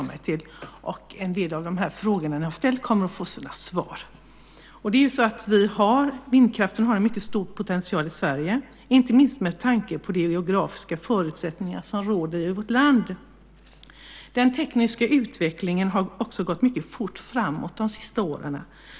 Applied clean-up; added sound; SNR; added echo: none; none; none; none.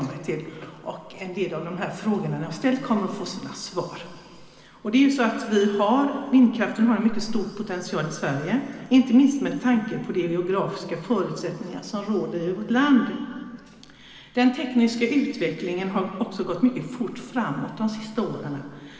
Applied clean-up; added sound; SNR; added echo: none; none; none; reverberation time 2.1 s.